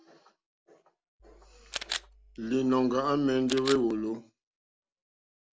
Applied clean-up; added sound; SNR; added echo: none; Camera; 10 dB; none.